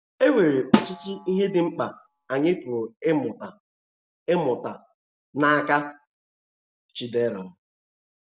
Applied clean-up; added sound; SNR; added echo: none; Snare drum; 3 dB; none.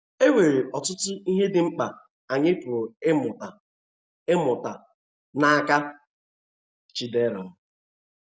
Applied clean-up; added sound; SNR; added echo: none; none; none; none.